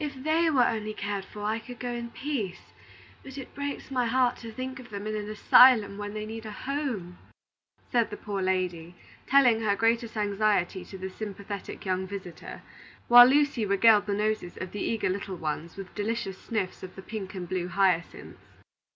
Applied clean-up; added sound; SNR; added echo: none; none; none; none.